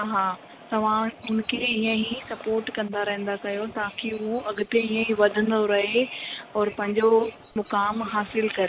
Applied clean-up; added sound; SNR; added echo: none; Bird; 20 dB; none.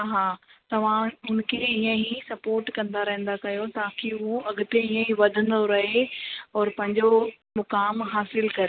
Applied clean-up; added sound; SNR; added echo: none; none; none; none.